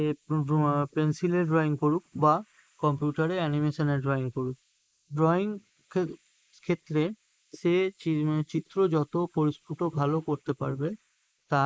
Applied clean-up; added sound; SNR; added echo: neural mask model Resemble Enhance denoiser.